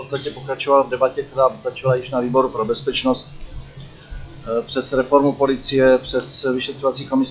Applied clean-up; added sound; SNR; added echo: classical method log-MMSE.